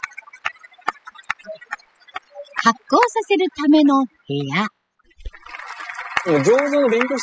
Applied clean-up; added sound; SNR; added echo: classical method spectral subtraction.